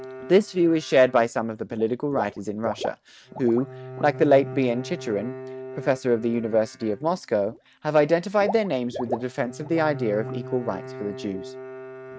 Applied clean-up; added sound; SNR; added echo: neural mask model RNNoise.